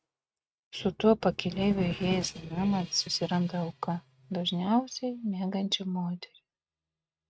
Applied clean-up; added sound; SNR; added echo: neural mask model RNNoise.